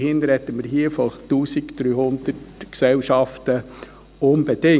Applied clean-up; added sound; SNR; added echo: none; none; none; none.